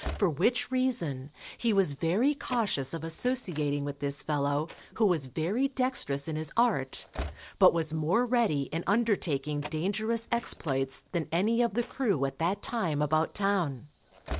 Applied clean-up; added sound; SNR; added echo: none; Slam / Train; 17 dB; none.